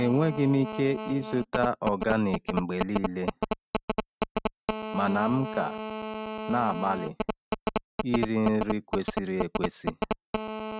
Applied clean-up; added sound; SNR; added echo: neural mask model RNNoise.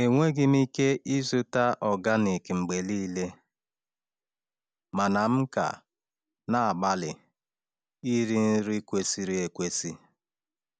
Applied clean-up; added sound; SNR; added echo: none; none; none; none.